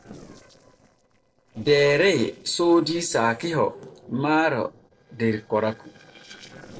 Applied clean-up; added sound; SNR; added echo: neural separator model SepFormer DNS4.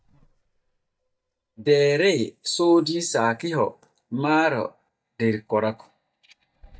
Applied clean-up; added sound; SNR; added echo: neural mask model DeepFilterNet 3.